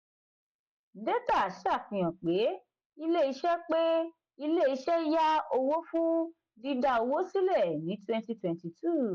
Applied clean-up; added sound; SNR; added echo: none; none; none; none.